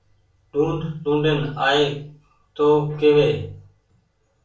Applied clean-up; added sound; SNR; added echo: none; none; none; reverberation time 0.3 s.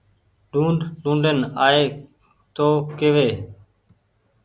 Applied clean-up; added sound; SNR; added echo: none; none; none; none.